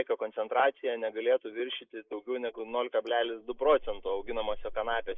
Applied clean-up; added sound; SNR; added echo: neural mask model Resemble Enhance denoiser.